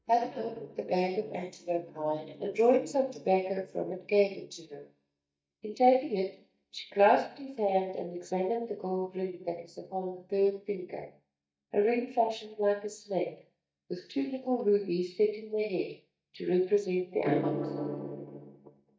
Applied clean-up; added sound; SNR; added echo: neural mask model DeepFilterNet 3.